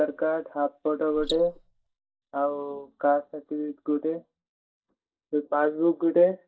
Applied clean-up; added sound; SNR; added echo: neural mask model DeepFilterNet 3.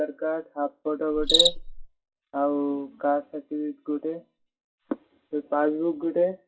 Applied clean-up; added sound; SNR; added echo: classical method WPE with log-MMSE.